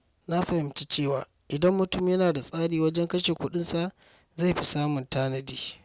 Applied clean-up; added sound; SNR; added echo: none; none; none; none.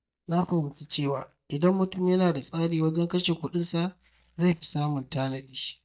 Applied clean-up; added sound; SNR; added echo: neural mask model DeepFilterNet 3.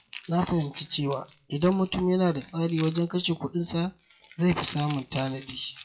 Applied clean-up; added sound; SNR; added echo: classical method WPE with log-MMSE.